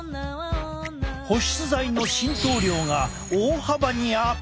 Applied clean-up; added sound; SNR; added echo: none; none; none; none.